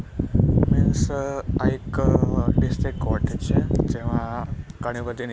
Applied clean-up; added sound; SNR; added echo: none; none; none; none.